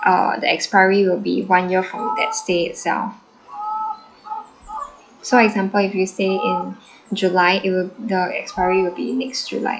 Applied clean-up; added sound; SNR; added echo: classical method log-MMSE.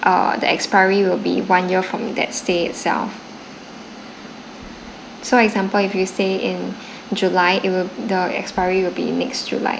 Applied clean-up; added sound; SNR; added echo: none; none; none; none.